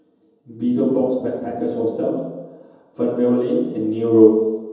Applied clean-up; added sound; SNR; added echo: none; none; none; reverberation time 1.1 s.